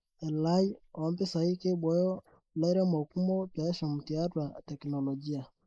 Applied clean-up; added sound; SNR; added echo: neural mask model Resemble Enhance denoiser.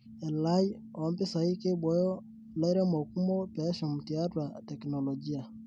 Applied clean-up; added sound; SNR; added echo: none; none; none; none.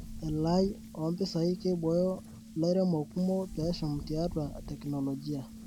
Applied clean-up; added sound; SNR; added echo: none; Wind; 15 dB; none.